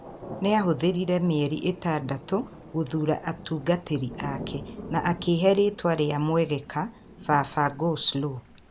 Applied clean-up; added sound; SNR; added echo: none; Thunder / Rain; 16 dB; none.